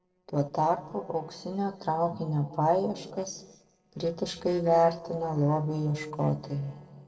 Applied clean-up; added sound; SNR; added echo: neural separator model SepFormer DNS4.